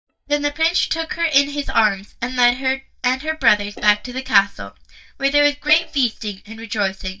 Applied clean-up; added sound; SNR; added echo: neural mask model DeepFilterNet 3.